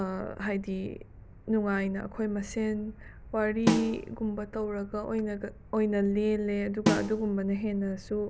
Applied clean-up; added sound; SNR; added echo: none; Snare drum; 1 dB; none.